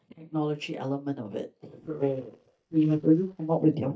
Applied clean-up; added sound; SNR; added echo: neural mask model DeepFilterNet 3.